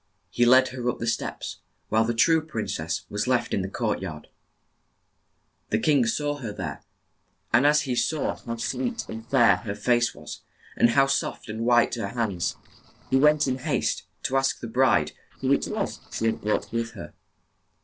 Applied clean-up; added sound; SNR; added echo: neural separator model SepFormer DNS4.